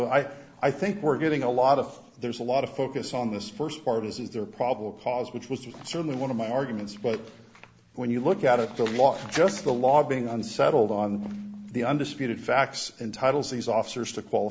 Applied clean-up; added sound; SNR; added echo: none; none; none; none.